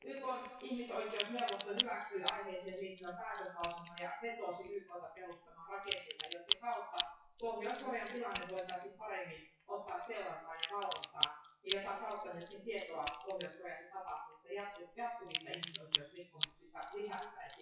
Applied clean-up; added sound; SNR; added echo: classical method WPE with log-MMSE.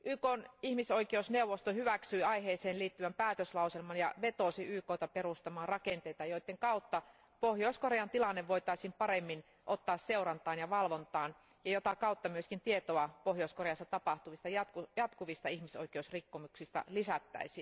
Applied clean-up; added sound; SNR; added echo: none; none; none; none.